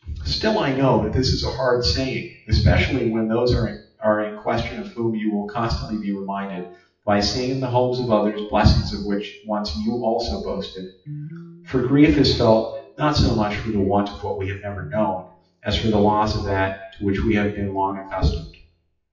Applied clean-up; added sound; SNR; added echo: classical method WPE with log-MMSE.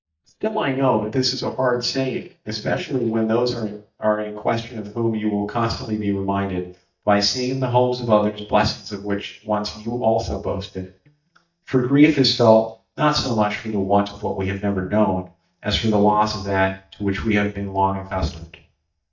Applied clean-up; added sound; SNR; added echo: neural mask model DeepFilterNet 3.